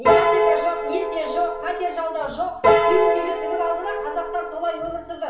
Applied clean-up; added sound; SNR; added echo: none; Piano; -5 dB; reverberation time 0.6 s.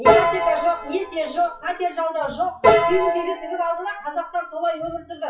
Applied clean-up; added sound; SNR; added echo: classical method WPE with log-MMSE.